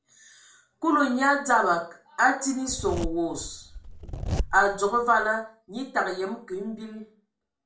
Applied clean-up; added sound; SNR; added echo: none; Zipper (clothing); 6 dB; reverberation time 0.3 s.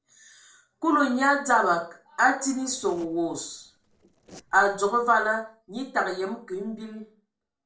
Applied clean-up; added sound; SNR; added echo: neural separator model SepFormer DNS4.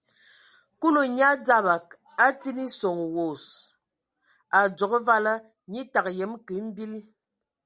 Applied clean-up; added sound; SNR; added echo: none; none; none; none.